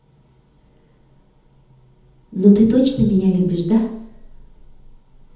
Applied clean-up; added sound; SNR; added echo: none; none; none; reverberation time 1.3 s.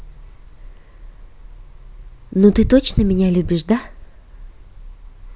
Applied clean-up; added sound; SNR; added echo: none; none; none; none.